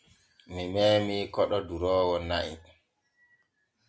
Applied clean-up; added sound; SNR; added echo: none; none; none; none.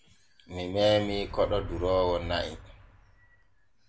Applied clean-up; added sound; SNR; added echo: none; Motor vehicle (road); 12 dB; none.